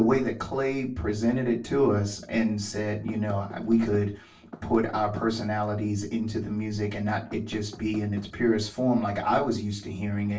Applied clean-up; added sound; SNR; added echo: none; Knock / Wood; 18 dB; reverberation time 0.3 s.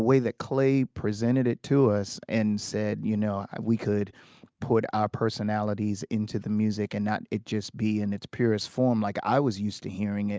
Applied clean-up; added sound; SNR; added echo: none; none; none; none.